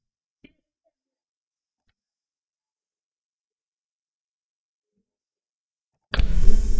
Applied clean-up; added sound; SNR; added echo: neural mask model DeepFilterNet 3.